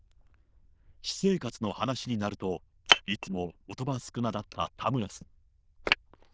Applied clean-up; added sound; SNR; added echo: neural diffusion model UNIVERSE++.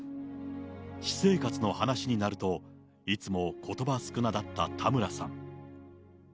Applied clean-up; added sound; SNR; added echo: none; none; none; none.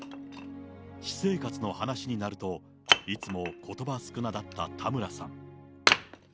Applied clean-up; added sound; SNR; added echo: none; Wood; -1 dB; none.